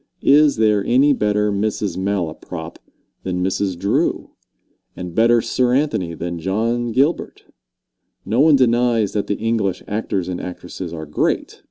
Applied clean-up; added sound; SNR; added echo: none; none; none; none.